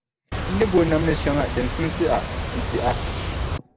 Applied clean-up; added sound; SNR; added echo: none; Boat, Water vehicle; 2 dB; reverberation time 0.8 s.